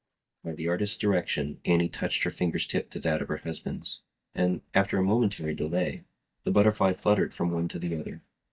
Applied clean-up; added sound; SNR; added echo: neural mask model DeepFilterNet 3.